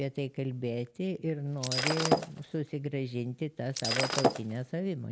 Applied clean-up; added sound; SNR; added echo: none; Shatter; -2 dB; none.